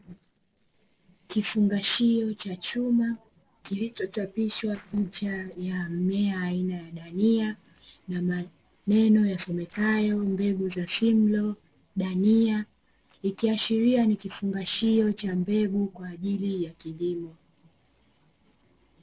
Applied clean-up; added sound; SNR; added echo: neural separator model SepFormer DNS4.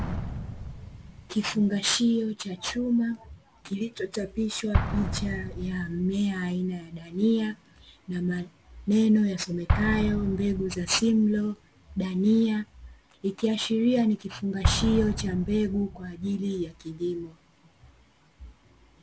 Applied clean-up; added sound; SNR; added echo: none; Explosion; 8 dB; none.